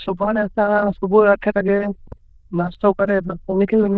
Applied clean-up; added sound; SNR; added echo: neural diffusion model UNIVERSE++.